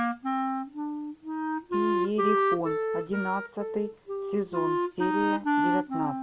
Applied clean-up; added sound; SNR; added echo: none; Wind instrument, woodwind instrument; -4 dB; none.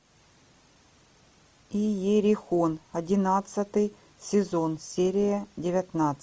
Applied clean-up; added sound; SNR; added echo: none; none; none; none.